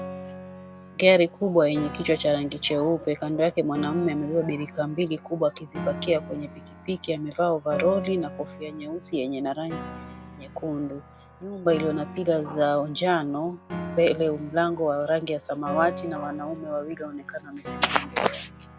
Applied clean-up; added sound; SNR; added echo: none; Piano; 13 dB; none.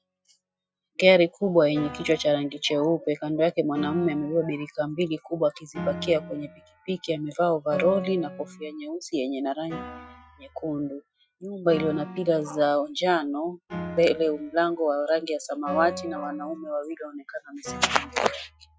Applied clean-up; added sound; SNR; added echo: classical method Wiener filter.